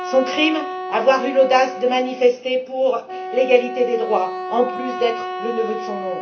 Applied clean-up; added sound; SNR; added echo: none; Wind instrument, woodwind instrument; 9 dB; reverberation time 0.3 s.